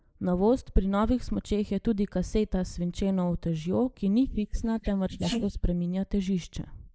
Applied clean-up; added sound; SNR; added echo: neural mask model Resemble Enhance denoiser.